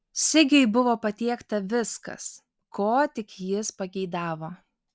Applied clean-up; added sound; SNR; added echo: none; none; none; none.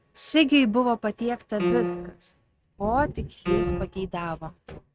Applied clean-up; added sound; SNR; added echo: neural mask model RNNoise.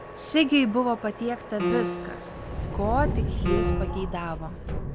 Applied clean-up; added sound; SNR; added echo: none; Subway, metro, underground + Piano; 2 dB; none.